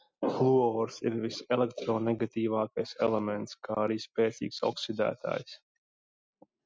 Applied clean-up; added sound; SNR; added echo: none; none; none; none.